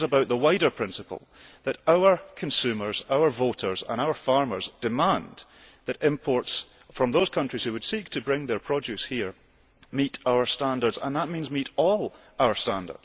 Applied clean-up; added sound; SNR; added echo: none; none; none; none.